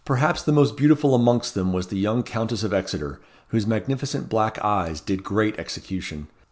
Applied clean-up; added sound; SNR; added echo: none; none; none; none.